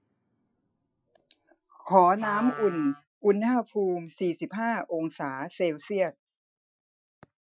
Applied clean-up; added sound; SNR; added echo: classical method Wiener filter.